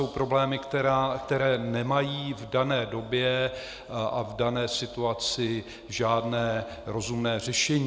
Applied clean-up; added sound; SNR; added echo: none; none; none; none.